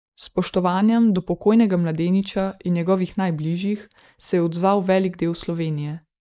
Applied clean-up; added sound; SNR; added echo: neural mask model Resemble Enhance denoiser.